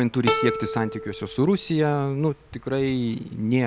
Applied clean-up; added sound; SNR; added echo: none; Plucked string instrument; 7 dB; none.